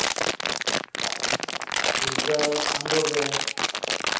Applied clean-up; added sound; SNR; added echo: none; Crumpling, crinkling; -5 dB; reverberation time 0.8 s.